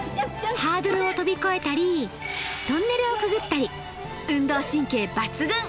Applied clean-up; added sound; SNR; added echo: none; none; none; none.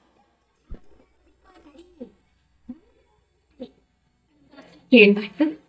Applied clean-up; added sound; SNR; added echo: neural mask model DeepFilterNet 3.